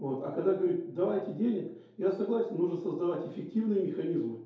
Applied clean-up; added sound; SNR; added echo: none; none; none; reverberation time 2.4 s.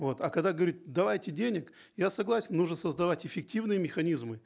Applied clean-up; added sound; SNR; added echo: none; none; none; none.